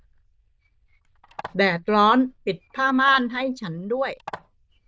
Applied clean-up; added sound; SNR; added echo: neural diffusion model UNIVERSE++.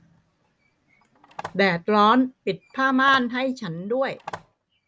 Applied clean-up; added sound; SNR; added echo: none; Telephone; 18 dB; none.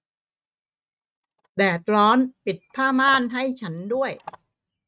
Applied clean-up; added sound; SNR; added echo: neural mask model RNNoise.